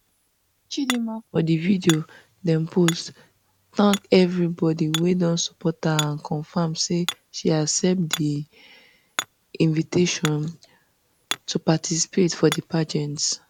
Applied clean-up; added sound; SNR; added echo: none; Hammer; 13 dB; none.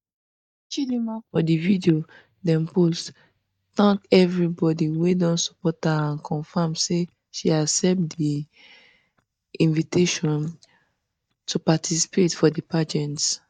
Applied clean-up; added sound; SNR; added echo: neural mask model DeepFilterNet 3.